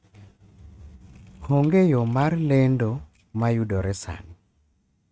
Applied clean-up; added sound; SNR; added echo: neural mask model RNNoise.